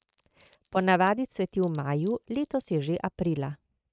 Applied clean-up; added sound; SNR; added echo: neural mask model RNNoise.